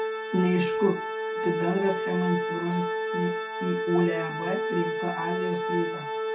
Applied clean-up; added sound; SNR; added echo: none; Organ; 1 dB; reverberation time 0.3 s.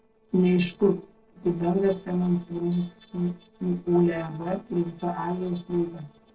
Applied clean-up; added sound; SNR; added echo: neural separator model SepFormer DNS4.